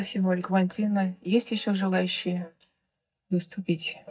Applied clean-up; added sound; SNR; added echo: neural mask model DeepFilterNet 3.